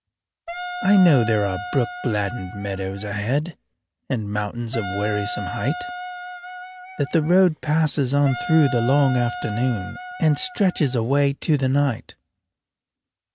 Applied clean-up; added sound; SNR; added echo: none; Wind instrument, woodwind instrument; 10 dB; none.